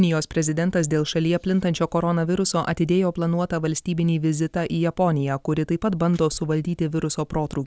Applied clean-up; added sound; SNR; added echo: none; none; none; none.